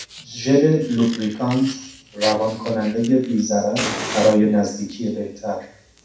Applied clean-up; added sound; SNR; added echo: none; Fire; 13 dB; reverberation time 0.6 s.